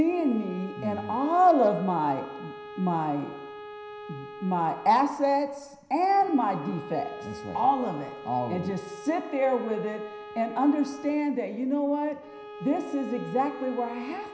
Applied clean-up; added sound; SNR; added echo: none; Bowed string instrument; 15 dB; reverberation time 0.9 s.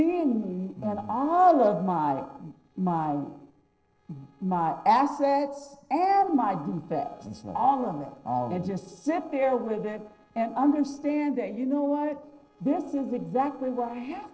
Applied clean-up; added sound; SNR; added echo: neural separator model SepFormer DNS4.